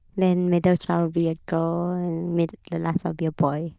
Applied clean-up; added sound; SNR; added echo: neural diffusion model UNIVERSE++.